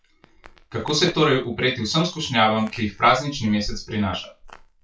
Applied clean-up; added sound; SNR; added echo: classical method WPE with log-MMSE.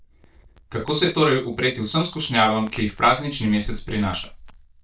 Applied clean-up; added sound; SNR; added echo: neural mask model DeepFilterNet 3.